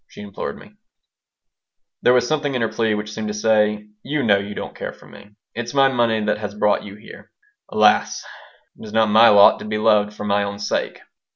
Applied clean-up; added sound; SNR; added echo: none; none; none; none.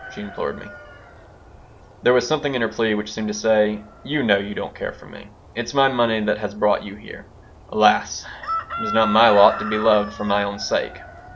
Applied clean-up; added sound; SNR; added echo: none; Chicken, rooster; 13 dB; none.